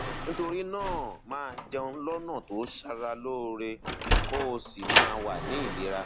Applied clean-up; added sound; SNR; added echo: none; Sliding door; -3 dB; none.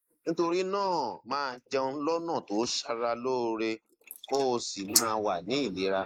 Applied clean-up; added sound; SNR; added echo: neural mask model Resemble Enhance denoiser.